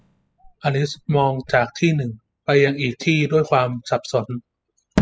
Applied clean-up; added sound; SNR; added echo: classical method spectral subtraction.